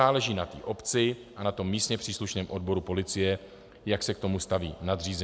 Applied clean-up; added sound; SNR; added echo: none; none; none; none.